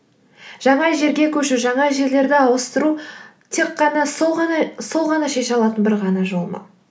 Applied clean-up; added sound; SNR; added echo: none; none; none; none.